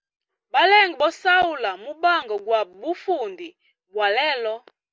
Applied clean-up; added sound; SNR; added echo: none; none; none; none.